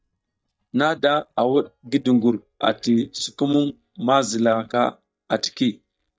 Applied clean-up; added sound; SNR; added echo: neural mask model DeepFilterNet 3.